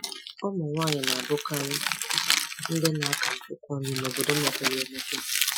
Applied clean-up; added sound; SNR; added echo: classical method Wiener filter.